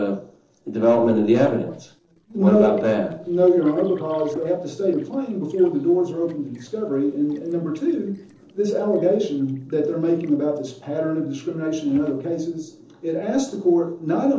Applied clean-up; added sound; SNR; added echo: neural separator model SepFormer DNS4.